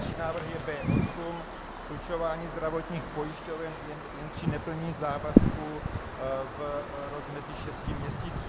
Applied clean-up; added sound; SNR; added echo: none; Wind; -4 dB; none.